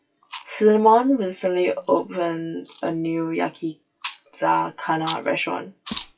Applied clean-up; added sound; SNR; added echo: classical method WPE with log-MMSE.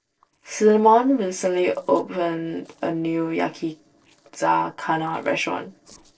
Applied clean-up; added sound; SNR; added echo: neural separator model SepFormer DNS4.